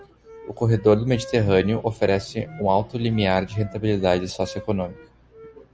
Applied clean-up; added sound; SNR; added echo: none; Wind instrument, woodwind instrument + Microwave oven; 19 dB; none.